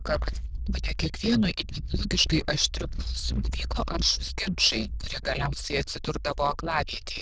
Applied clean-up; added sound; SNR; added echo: neural diffusion model UNIVERSE++.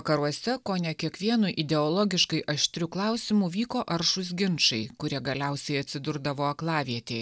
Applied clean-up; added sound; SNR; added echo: none; none; none; none.